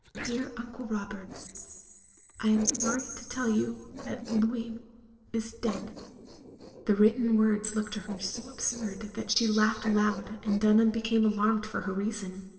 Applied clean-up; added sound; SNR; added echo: neural separator model SepFormer DNS4.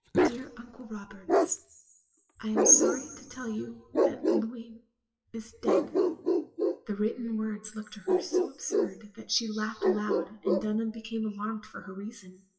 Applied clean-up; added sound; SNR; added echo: classical method WPE with log-MMSE.